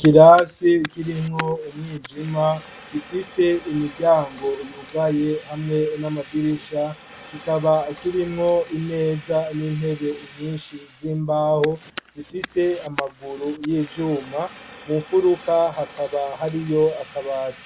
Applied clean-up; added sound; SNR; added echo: none; Fire; 19 dB; none.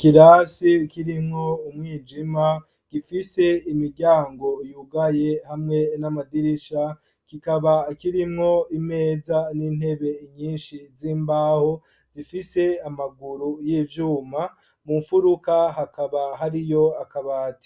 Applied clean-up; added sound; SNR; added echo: none; none; none; none.